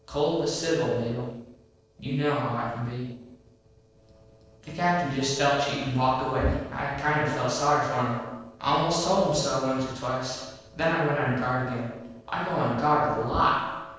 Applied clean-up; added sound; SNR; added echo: neural separator model SepFormer DNS4.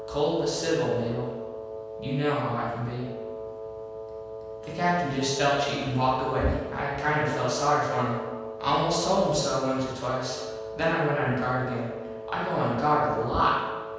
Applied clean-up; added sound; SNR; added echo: none; Wind instrument, woodwind instrument; 11 dB; reverberation time 1.2 s.